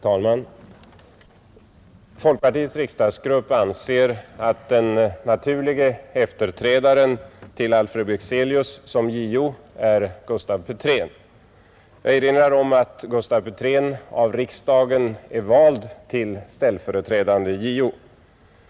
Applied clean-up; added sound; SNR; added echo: none; none; none; none.